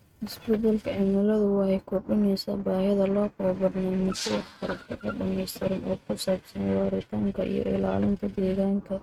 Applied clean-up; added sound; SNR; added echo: neural mask model RNNoise.